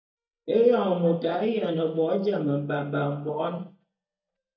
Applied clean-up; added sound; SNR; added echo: neural mask model DeepFilterNet 3.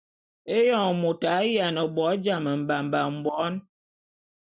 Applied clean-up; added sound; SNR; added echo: none; none; none; none.